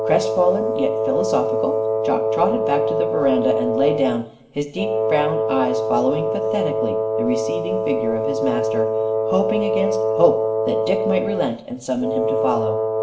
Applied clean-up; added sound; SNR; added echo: none; Wind instrument, woodwind instrument; -2 dB; reverberation time 1.6 s.